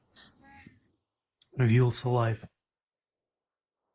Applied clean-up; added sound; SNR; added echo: neural mask model Resemble Enhance denoiser.